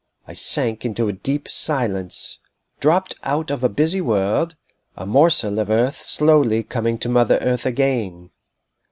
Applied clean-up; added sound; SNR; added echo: none; none; none; none.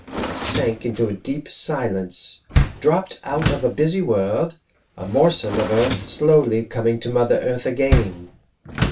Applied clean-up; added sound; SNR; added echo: none; Door; 5 dB; reverberation time 0.2 s.